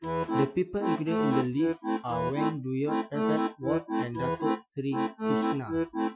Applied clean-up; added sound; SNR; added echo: classical method Wiener filter.